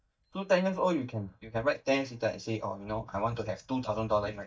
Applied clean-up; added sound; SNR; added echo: neural mask model DeepFilterNet 3.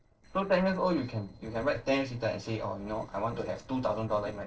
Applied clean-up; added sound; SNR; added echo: neural separator model SepFormer DNS4.